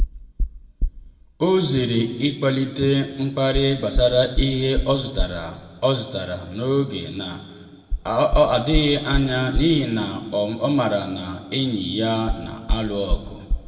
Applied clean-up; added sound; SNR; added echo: none; Knock; 5 dB; reverberation time 1.6 s.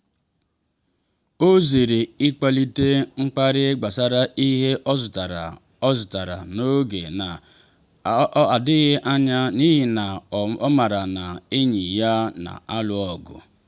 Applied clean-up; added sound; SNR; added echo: none; none; none; none.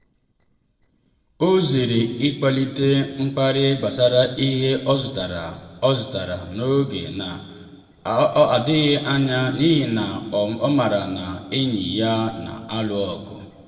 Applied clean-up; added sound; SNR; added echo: neural separator model SepFormer DNS4.